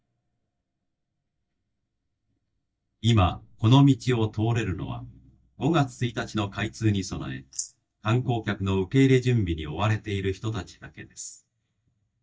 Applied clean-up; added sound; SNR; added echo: neural mask model DeepFilterNet 3.